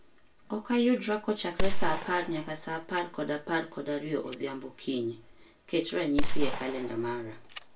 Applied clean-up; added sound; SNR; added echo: none; Gunshot, gunfire; -1 dB; reverberation time 0.2 s.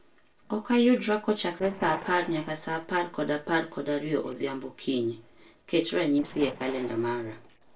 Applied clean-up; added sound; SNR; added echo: neural separator model SepFormer DNS4.